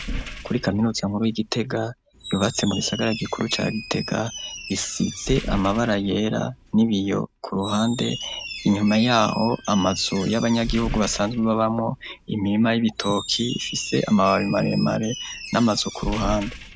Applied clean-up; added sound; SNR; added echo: none; Squeak; 11 dB; none.